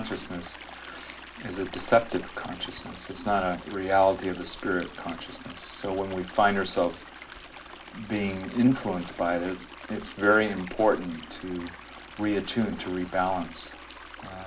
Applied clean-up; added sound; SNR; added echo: none; Stream; 16 dB; reverberation time 0.3 s.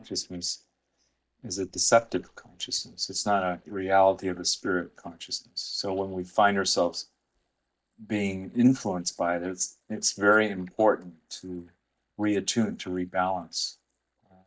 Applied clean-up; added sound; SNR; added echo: neural mask model DeepFilterNet 3.